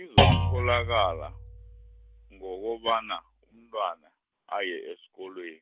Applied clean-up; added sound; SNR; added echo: none; Thump, thud; -4 dB; none.